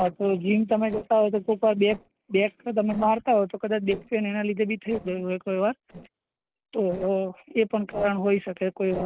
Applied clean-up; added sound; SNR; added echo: neural separator model SepFormer DNS4.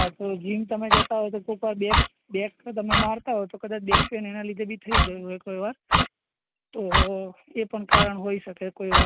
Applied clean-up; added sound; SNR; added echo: none; Clock; -3 dB; none.